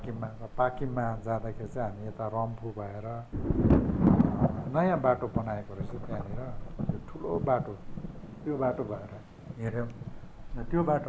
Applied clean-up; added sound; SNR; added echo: none; Thunder; -1 dB; none.